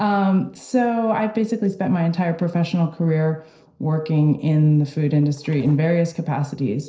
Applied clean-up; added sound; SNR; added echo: neural separator model SepFormer DNS4.